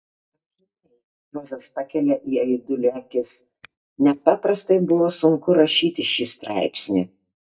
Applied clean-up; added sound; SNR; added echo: neural mask model DeepFilterNet 3.